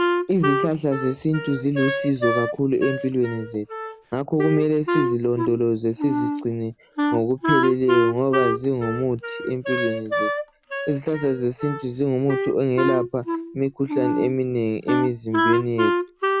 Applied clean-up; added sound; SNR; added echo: none; Wind instrument, woodwind instrument; 3 dB; none.